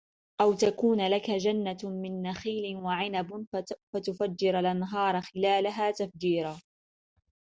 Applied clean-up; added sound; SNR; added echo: none; none; none; none.